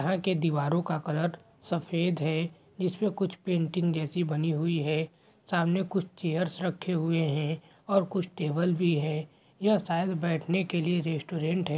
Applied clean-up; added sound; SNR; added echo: none; none; none; none.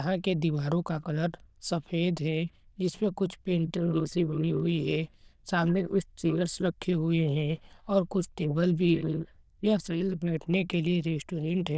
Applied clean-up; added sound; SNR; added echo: neural diffusion model UNIVERSE++.